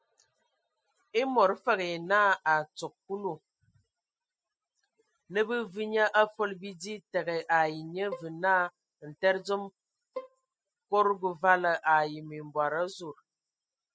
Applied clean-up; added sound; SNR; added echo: classical method spectral subtraction.